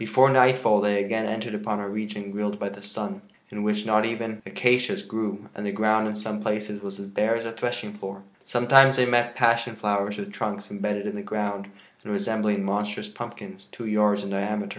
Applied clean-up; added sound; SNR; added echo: none; none; none; none.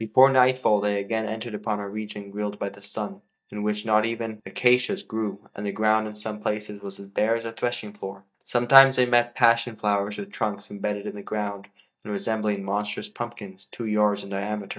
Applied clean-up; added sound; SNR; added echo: neural mask model DeepFilterNet 3.